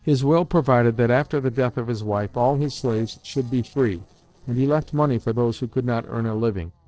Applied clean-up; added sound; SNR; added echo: neural separator model SepFormer DNS4.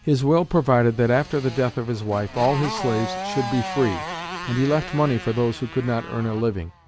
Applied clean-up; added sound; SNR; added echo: none; Motorcycle; 11 dB; none.